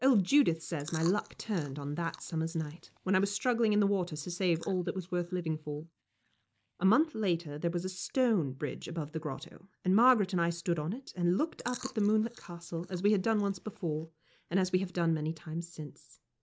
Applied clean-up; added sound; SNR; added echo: neural mask model DeepFilterNet 3.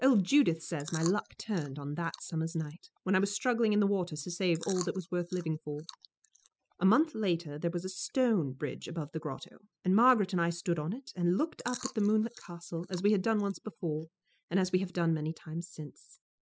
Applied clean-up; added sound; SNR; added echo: classical method spectral subtraction.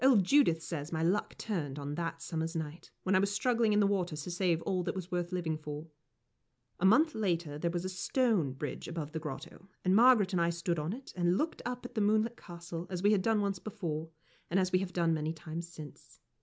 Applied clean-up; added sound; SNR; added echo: none; none; none; none.